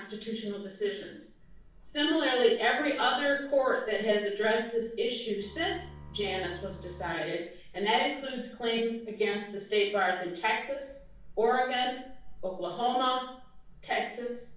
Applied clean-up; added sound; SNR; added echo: none; Bowed string instrument; 17 dB; reverberation time 0.5 s.